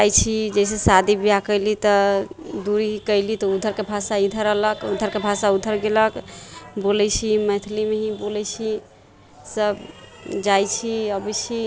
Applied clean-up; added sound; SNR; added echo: none; none; none; none.